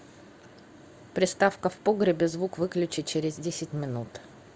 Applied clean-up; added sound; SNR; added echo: none; none; none; none.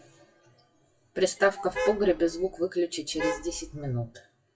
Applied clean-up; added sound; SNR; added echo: classical method WPE with log-MMSE.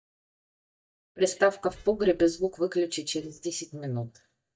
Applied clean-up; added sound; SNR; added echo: neural mask model DeepFilterNet 3.